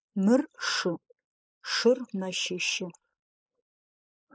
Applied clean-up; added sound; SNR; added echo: neural mask model Resemble Enhance denoiser.